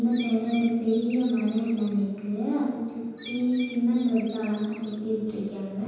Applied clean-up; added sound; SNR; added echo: none; Bird; 18 dB; reverberation time 1.2 s.